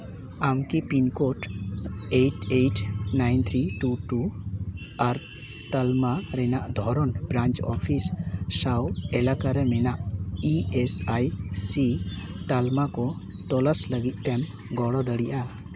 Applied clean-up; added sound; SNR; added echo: none; none; none; none.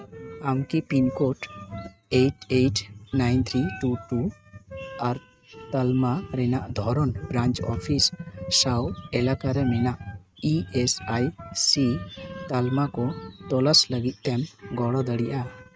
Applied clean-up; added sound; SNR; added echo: neural mask model RNNoise.